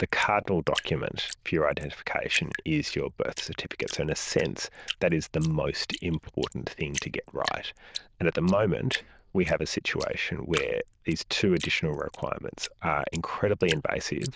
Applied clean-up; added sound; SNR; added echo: neural diffusion model UNIVERSE++.